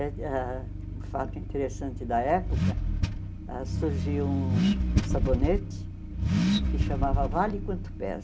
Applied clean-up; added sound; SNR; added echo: none; Accelerating, revving, vroom / Car; -4 dB; reverberation time 0.3 s.